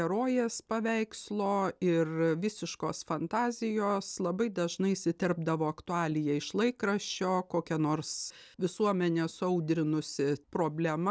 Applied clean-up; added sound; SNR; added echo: none; none; none; none.